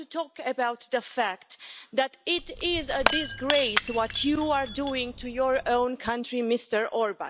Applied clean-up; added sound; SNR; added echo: none; Shatter / Crushing; 1 dB; none.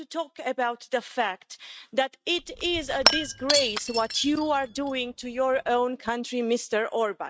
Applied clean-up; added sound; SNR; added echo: neural mask model RNNoise.